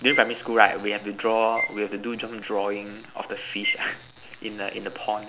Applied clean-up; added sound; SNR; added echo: none; Bowed string instrument; 9 dB; none.